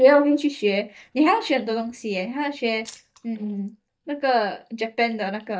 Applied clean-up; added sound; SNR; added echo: neural mask model DeepFilterNet 3.